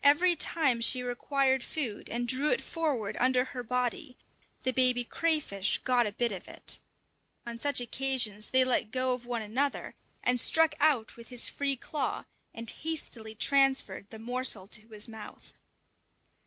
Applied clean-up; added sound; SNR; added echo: none; none; none; none.